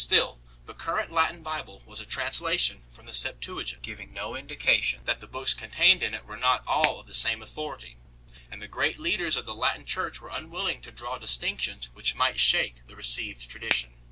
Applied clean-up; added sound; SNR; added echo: none; Finger snapping; 2 dB; none.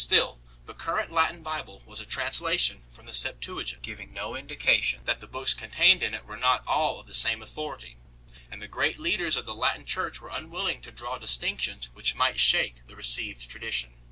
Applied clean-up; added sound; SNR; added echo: none; none; none; none.